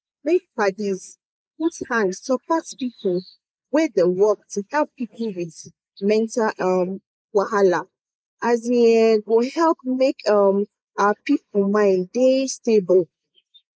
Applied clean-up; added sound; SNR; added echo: neural mask model Resemble Enhance denoiser.